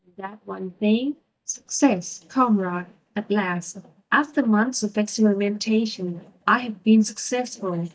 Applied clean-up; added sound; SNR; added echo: neural mask model DeepFilterNet 3.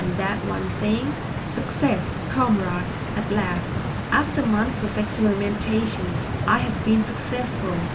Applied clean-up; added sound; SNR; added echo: none; Stream; 3 dB; reverberation time 0.2 s.